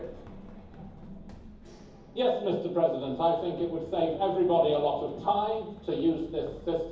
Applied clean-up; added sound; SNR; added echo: none; Run; 19 dB; reverberation time 0.7 s.